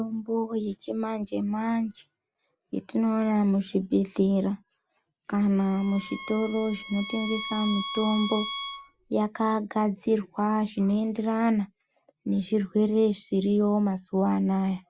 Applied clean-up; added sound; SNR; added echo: none; Bowed string instrument; 9 dB; none.